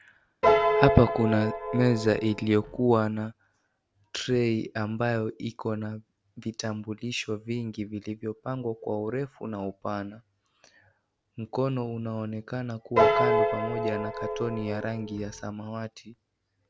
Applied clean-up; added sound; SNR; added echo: none; Piano; -3 dB; none.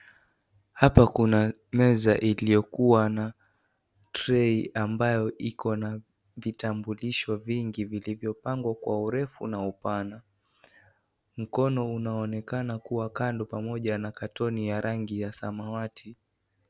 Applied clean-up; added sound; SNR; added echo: none; none; none; none.